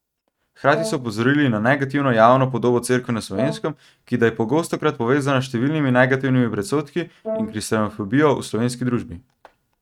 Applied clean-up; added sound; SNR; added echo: neural mask model RNNoise.